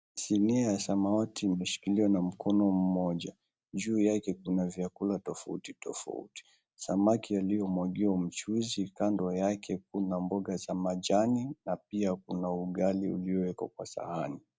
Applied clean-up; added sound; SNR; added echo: none; none; none; none.